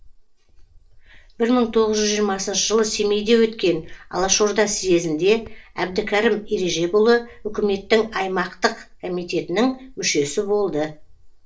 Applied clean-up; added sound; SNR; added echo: none; Cricket; 20 dB; reverberation time 0.2 s.